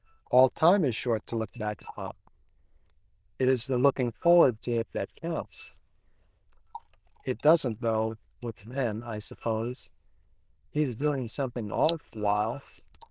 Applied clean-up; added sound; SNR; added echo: neural diffusion model UNIVERSE++.